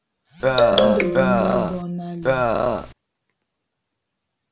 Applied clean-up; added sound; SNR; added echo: none; Burping, eructation; -4 dB; none.